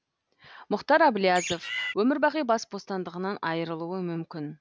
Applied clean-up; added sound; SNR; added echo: none; Bird; 6 dB; none.